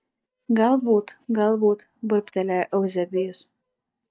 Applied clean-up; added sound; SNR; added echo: neural mask model DeepFilterNet 3.